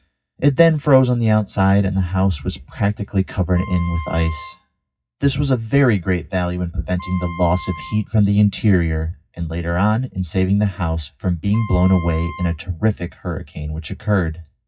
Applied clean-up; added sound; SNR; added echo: classical method WPE with log-MMSE.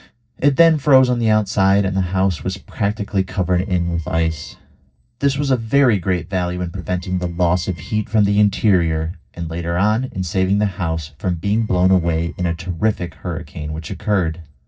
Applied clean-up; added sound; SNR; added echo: neural separator model SepFormer DNS4.